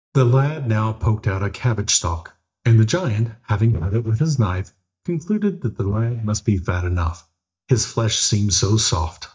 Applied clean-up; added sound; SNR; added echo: neural mask model DeepFilterNet 3.